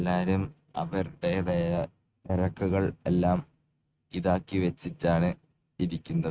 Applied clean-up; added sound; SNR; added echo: neural mask model RNNoise.